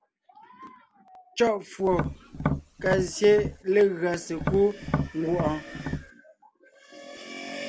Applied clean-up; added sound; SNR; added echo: none; Tap; 4 dB; none.